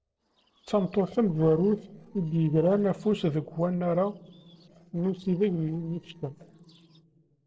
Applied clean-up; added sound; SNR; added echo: neural separator model SepFormer DNS4.